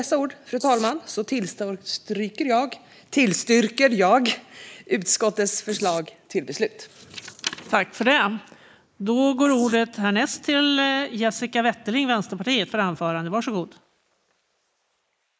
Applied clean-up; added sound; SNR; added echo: neural mask model Resemble Enhance denoiser.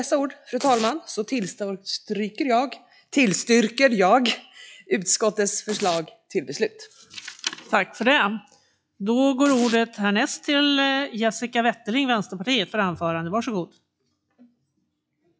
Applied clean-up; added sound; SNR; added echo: classical method log-MMSE.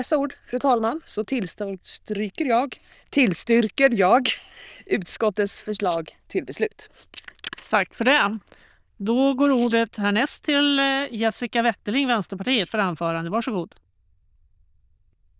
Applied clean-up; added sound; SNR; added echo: neural diffusion model UNIVERSE++.